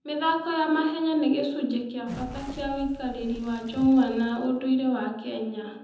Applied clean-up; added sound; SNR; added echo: none; Crackle; 16 dB; reverberation time 0.8 s.